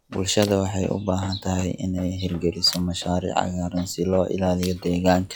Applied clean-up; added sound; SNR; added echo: classical method log-MMSE.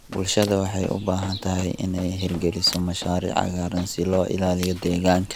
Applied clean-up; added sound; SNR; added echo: none; Run + Shatter; 16 dB; none.